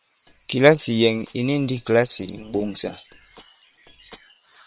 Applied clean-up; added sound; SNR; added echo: neural separator model SepFormer WHAM!.